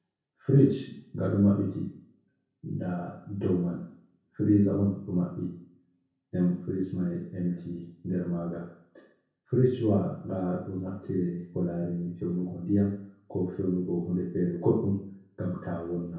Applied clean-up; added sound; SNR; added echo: none; none; none; reverberation time 0.6 s.